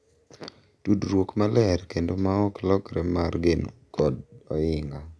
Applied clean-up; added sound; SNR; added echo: none; none; none; none.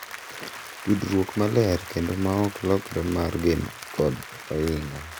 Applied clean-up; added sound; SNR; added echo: none; Applause; 14 dB; none.